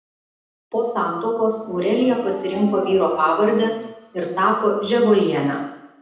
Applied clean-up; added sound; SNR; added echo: none; Dog; 17 dB; reverberation time 0.8 s.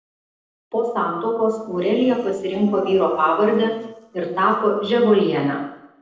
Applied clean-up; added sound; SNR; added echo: neural separator model SepFormer DNS4.